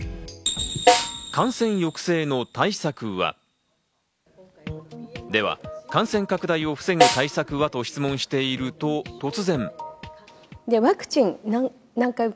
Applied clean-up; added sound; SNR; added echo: none; Snare drum; -2 dB; none.